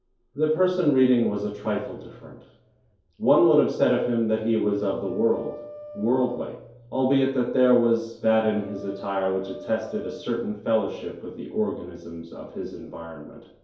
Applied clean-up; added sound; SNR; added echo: none; Wind instrument, woodwind instrument; 18 dB; reverberation time 2.4 s.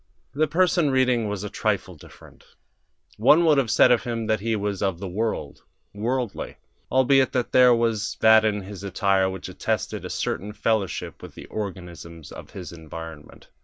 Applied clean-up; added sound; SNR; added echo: none; none; none; none.